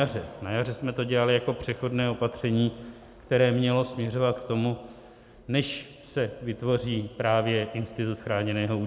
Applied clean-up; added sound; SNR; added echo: none; none; none; none.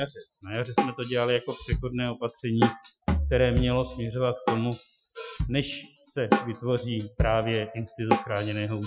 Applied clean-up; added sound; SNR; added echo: classical method Wiener filter.